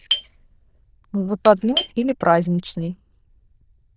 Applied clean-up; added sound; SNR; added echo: neural diffusion model UNIVERSE++.